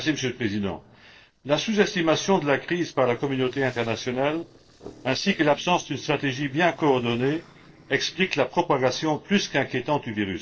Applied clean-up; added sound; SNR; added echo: neural separator model SepFormer DNS4.